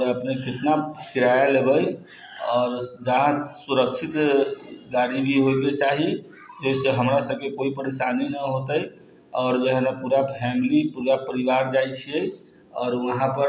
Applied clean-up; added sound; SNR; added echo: none; none; none; none.